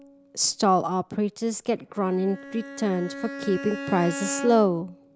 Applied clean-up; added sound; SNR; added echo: none; Bowed string instrument; 12 dB; none.